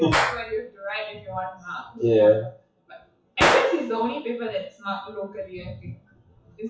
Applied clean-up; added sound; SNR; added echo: classical method WPE with log-MMSE.